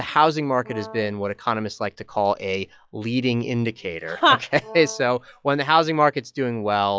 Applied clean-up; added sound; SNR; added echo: classical method log-MMSE.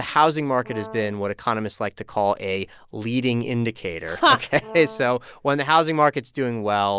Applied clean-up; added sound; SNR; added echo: none; Brass instrument; 18 dB; none.